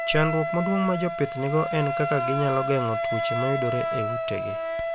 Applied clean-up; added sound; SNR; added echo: none; Wind instrument, woodwind instrument; 2 dB; none.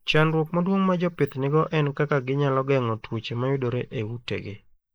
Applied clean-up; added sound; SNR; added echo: neural mask model Resemble Enhance denoiser.